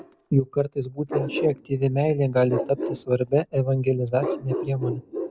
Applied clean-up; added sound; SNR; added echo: none; Bark; 9 dB; none.